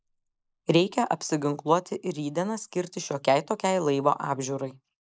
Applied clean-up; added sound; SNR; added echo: neural mask model Resemble Enhance denoiser.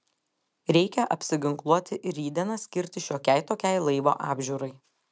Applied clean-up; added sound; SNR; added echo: none; none; none; none.